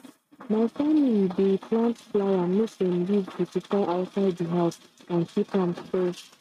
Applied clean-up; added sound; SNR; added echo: neural mask model RNNoise.